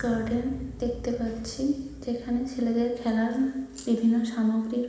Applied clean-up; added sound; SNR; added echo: none; Explosion; 16 dB; reverberation time 1.1 s.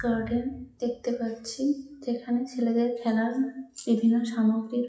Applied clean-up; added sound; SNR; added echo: classical method WPE with log-MMSE.